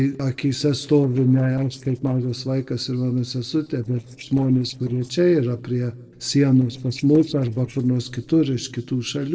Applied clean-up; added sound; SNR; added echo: neural separator model SepFormer DNS4.